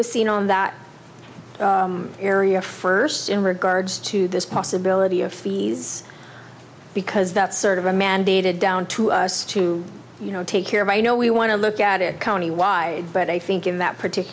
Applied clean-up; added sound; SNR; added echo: none; none; none; none.